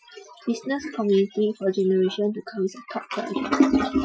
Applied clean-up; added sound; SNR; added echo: classical method Wiener filter.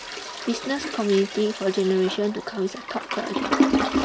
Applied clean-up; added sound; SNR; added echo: none; Toilet flush; 1 dB; none.